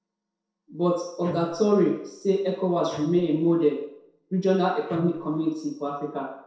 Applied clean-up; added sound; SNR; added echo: neural separator model SepFormer DNS4.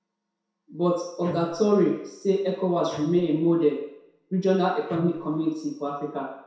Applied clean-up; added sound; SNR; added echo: none; Bowed string instrument; 19 dB; reverberation time 0.7 s.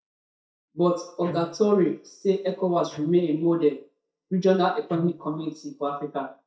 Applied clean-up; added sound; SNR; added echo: neural mask model DeepFilterNet 3.